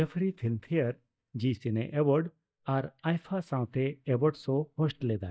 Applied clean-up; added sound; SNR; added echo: neural mask model DeepFilterNet 3.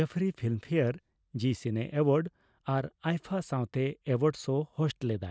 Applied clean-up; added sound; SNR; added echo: none; none; none; none.